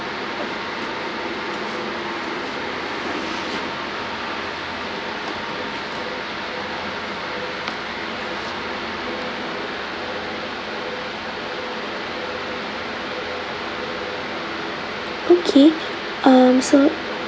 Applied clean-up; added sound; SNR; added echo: none; none; none; none.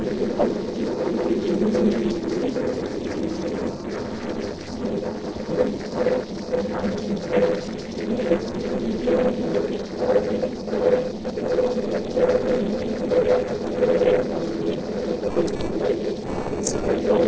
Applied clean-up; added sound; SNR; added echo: neural separator model SepFormer DNS4.